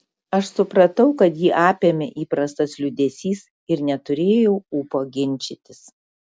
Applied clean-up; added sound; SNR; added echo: none; none; none; none.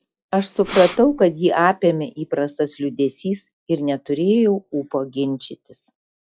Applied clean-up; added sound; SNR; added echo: classical method log-MMSE.